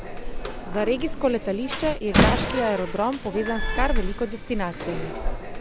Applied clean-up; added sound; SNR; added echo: none; Slam; -1 dB; none.